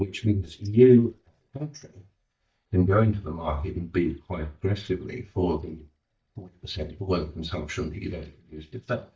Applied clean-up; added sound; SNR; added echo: neural mask model DeepFilterNet 3.